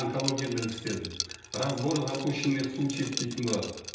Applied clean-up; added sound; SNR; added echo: none; Liquid; 8 dB; reverberation time 0.9 s.